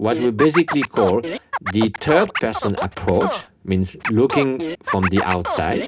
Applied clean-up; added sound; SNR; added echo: none; Scratching (performance technique); 7 dB; reverberation time 0.3 s.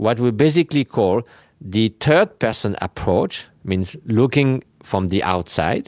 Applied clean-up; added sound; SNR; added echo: none; none; none; none.